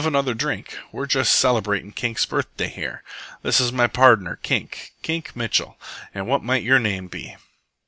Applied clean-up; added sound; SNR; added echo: none; none; none; none.